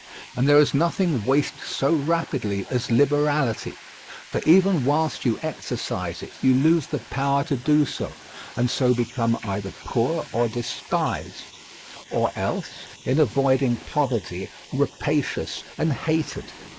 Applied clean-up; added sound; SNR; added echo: neural mask model Resemble Enhance denoiser.